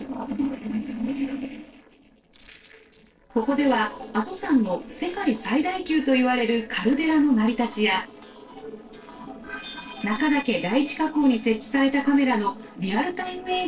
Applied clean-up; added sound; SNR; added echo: neural separator model SepFormer DNS4.